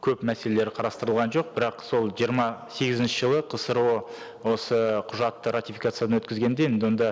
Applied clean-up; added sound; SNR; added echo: none; none; none; none.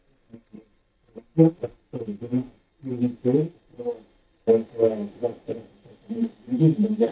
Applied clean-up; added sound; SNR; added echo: neural mask model DeepFilterNet 3.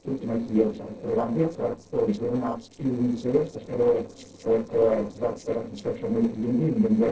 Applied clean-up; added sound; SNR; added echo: neural separator model SepFormer DNS4.